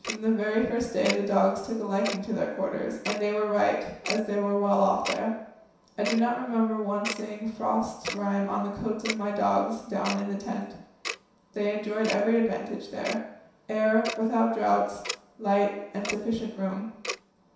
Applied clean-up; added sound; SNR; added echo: none; Tick-tock; 13 dB; reverberation time 0.7 s.